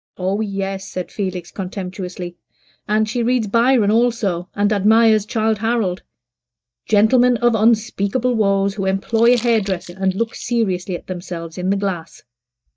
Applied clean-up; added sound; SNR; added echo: neural mask model DeepFilterNet 3.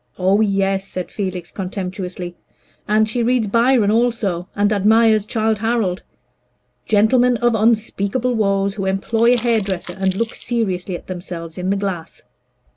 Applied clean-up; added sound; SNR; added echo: none; Crumpling, crinkling; 13 dB; none.